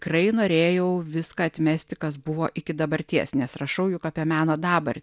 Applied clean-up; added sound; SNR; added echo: none; none; none; none.